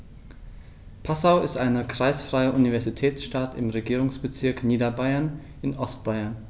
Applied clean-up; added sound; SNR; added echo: none; none; none; none.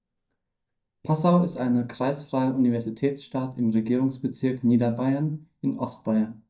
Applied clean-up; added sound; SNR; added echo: neural mask model DeepFilterNet 3.